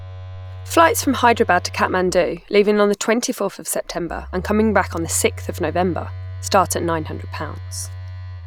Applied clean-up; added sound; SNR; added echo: none; Telephone; 12 dB; none.